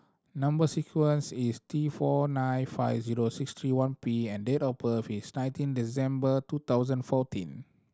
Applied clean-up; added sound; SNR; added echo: none; none; none; none.